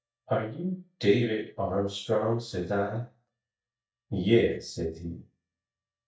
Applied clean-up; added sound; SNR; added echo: neural mask model DeepFilterNet 3.